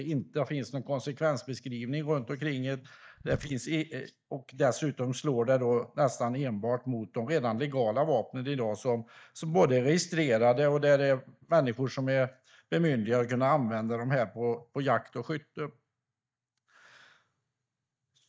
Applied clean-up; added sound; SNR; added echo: neural mask model DeepFilterNet 3.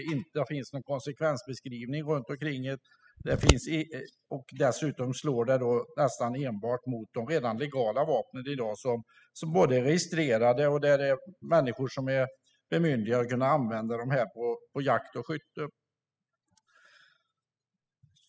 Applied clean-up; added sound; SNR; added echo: classical method spectral subtraction.